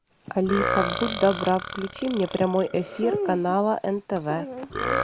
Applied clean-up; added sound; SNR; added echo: none; Burping, eructation; 6 dB; none.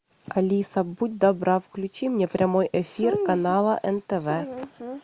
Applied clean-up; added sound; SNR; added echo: none; none; none; none.